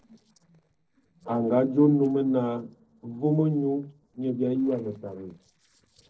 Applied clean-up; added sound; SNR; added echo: neural separator model SepFormer DNS4.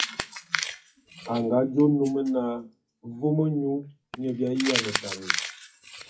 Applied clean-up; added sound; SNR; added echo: classical method WPE with log-MMSE.